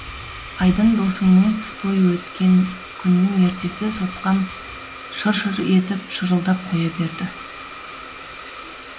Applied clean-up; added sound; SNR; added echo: none; Domestic sounds, home sounds; 14 dB; none.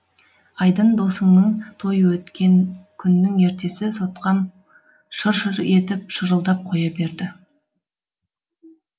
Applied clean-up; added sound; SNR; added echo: none; none; none; none.